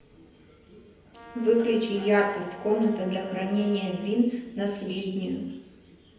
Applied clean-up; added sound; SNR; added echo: none; Brass instrument; 19 dB; reverberation time 0.9 s.